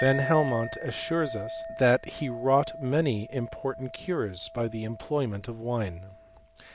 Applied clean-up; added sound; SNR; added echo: none; Chink, clink; 11 dB; none.